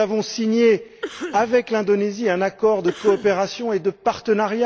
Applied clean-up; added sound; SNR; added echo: none; Cough; 15 dB; none.